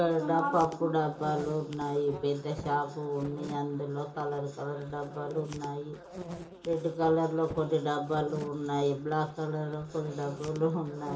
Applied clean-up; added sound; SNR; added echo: none; Insect; 15 dB; reverberation time 0.2 s.